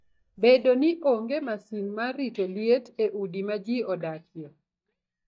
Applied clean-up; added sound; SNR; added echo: neural mask model DeepFilterNet 3.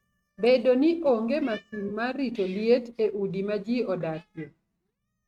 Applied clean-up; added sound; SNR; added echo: neural mask model RNNoise.